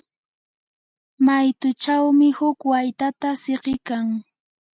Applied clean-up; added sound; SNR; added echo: none; none; none; none.